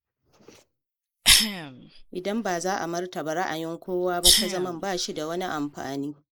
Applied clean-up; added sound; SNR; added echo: neural mask model Resemble Enhance denoiser.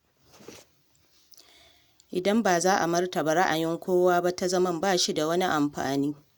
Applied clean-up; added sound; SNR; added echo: none; none; none; none.